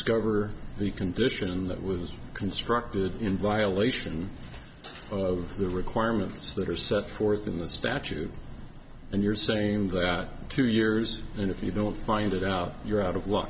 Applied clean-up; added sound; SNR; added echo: none; none; none; none.